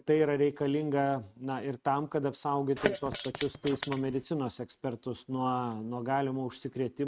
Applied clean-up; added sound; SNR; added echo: neural mask model RNNoise.